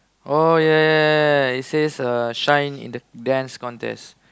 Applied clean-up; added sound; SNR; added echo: none; none; none; none.